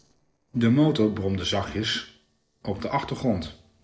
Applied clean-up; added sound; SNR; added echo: neural separator model SepFormer DNS4.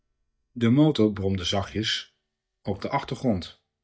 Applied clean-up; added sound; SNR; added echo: neural mask model DeepFilterNet 3.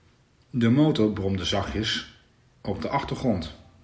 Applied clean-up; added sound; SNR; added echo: none; none; none; none.